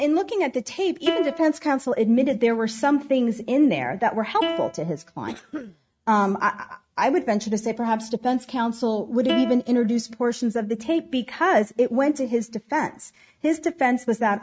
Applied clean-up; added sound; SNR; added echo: neural mask model RNNoise.